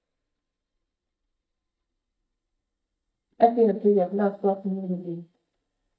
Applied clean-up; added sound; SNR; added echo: neural mask model DeepFilterNet 3.